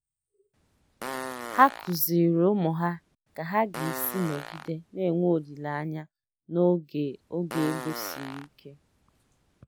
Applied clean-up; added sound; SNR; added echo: none; Fart; 12 dB; none.